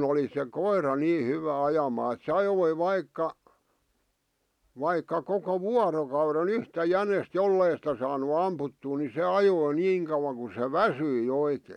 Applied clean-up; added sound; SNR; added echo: none; none; none; none.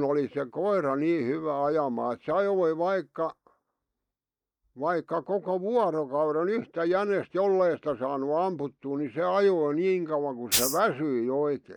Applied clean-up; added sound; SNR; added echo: neural mask model DeepFilterNet 3.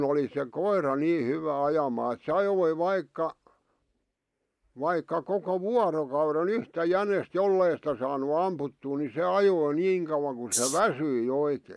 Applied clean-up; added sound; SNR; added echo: neural mask model Resemble Enhance denoiser.